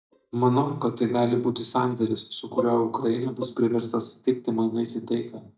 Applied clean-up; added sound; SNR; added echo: neural mask model DeepFilterNet 3.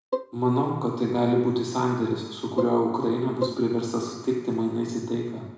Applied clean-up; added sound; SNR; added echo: none; Bowed string instrument; 8 dB; reverberation time 1.0 s.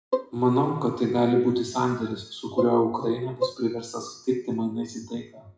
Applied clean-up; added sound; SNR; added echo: classical method WPE with log-MMSE.